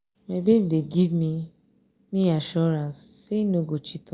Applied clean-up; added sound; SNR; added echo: none; none; none; none.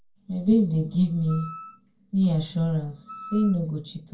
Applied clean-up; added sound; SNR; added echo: none; Wind instrument, woodwind instrument; 20 dB; reverberation time 0.2 s.